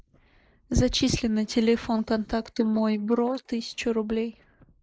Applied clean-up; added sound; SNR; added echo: neural mask model Resemble Enhance denoiser.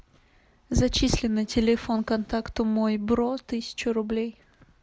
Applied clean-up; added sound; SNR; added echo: none; none; none; none.